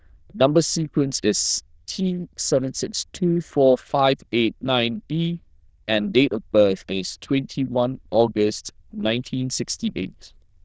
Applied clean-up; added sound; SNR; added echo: neural diffusion model UNIVERSE++.